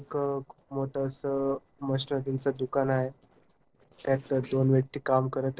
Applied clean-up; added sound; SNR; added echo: neural separator model SepFormer DNS4.